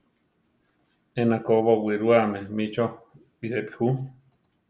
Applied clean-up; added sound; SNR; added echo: none; none; none; none.